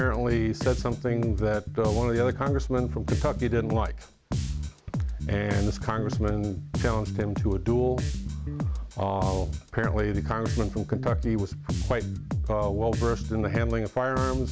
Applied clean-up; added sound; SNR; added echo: none; Bass guitar; 2 dB; none.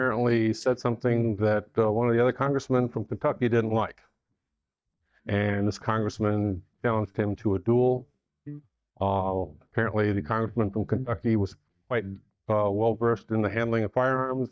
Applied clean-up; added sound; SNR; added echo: neural mask model DeepFilterNet 3.